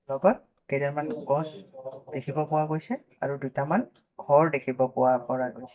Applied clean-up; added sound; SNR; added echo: neural mask model DeepFilterNet 3.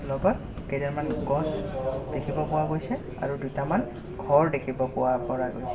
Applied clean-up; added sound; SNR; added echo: none; Subway, metro, underground; 6 dB; reverberation time 1.5 s.